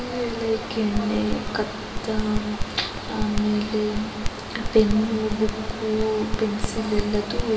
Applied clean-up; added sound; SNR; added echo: none; Crackle; 4 dB; reverberation time 2.3 s.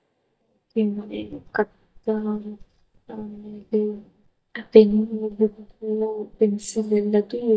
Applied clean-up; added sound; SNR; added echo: neural mask model DeepFilterNet 3.